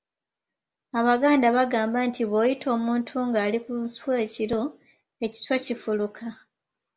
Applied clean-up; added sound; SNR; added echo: none; none; none; none.